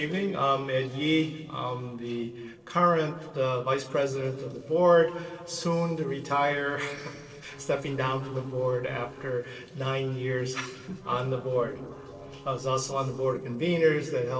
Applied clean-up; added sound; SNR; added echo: neural separator model SepFormer DNS4.